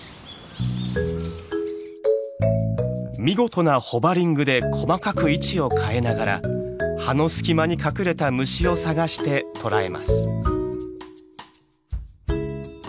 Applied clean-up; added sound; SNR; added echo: none; none; none; none.